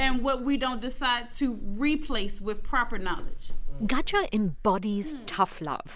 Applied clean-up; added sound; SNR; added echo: none; none; none; none.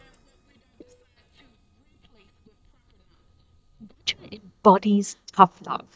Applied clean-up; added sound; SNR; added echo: neural mask model DeepFilterNet 3.